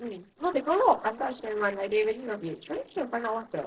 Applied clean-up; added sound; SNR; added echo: neural separator model SepFormer DNS4.